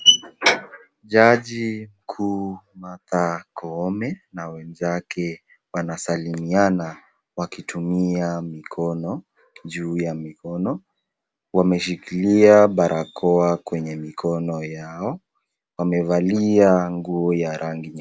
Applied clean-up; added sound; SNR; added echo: none; none; none; none.